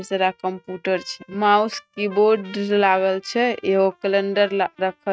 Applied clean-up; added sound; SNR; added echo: neural mask model RNNoise.